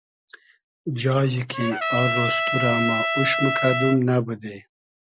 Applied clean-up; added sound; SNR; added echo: none; Trumpet; 1 dB; none.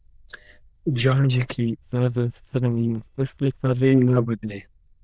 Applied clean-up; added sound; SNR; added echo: neural diffusion model UNIVERSE++.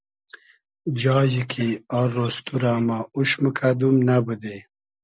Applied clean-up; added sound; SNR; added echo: none; none; none; none.